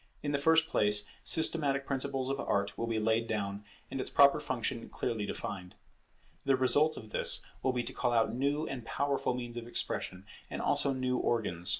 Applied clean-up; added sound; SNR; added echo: neural mask model Resemble Enhance denoiser.